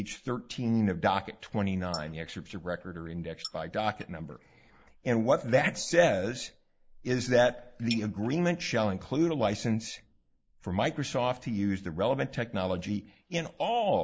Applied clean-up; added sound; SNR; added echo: neural mask model Resemble Enhance denoiser.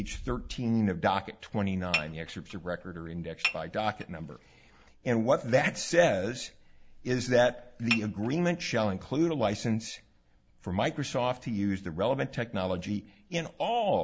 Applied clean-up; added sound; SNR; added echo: none; Dishes, pots, and pans / Chink, clink; 8 dB; none.